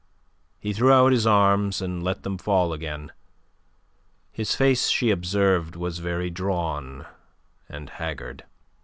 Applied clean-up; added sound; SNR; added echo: none; none; none; none.